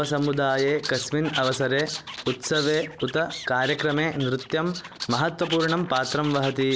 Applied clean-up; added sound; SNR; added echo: none; Animal; 11 dB; none.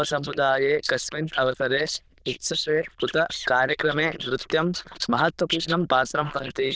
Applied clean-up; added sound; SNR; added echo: neural diffusion model UNIVERSE++.